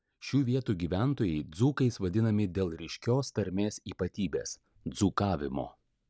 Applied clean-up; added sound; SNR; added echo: none; none; none; none.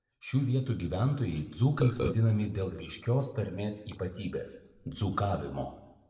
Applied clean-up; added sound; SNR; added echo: none; Burping, eructation; 1 dB; reverberation time 0.8 s.